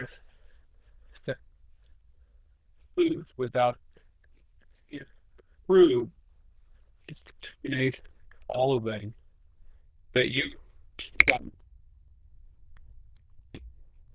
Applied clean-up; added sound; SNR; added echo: neural diffusion model UNIVERSE++.